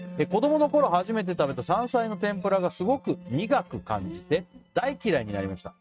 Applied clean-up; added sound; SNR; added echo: neural mask model RNNoise.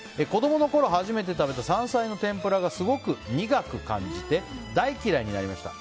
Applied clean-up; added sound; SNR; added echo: none; none; none; none.